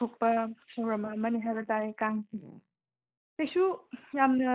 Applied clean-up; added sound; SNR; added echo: neural mask model Resemble Enhance denoiser.